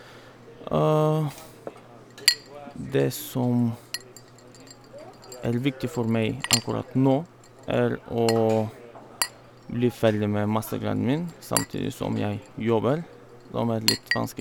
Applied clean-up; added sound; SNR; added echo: none; Chink, clink; 8 dB; none.